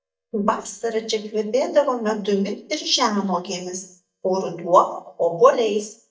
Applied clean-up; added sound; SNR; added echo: neural mask model DeepFilterNet 3.